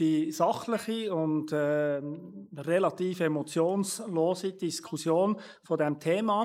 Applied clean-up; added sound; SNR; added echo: neural mask model Resemble Enhance denoiser.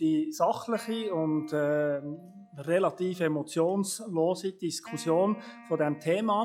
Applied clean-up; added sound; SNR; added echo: classical method log-MMSE.